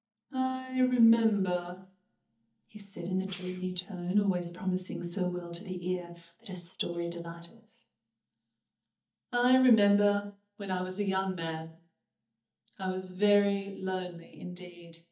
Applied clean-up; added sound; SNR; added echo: neural mask model DeepFilterNet 3.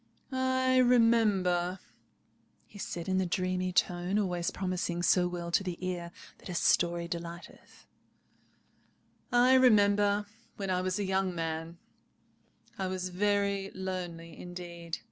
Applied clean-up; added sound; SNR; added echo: none; none; none; none.